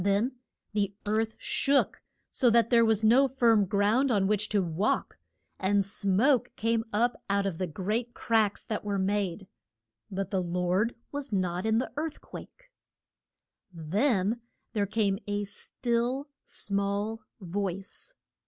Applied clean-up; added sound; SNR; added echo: none; Coin (dropping); 19 dB; none.